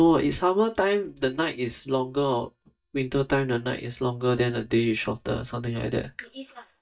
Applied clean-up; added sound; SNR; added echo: neural mask model DeepFilterNet 3.